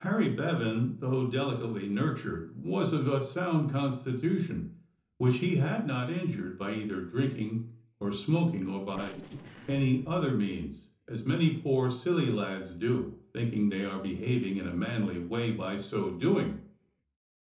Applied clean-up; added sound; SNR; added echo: neural separator model SepFormer DNS4.